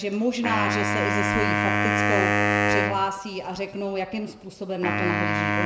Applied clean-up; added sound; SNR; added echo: none; Wind instrument, woodwind instrument; -4 dB; reverberation time 1.4 s.